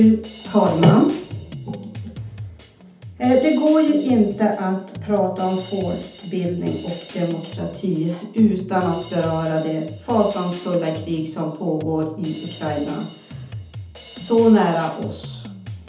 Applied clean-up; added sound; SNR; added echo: none; Drum kit; 16 dB; reverberation time 0.6 s.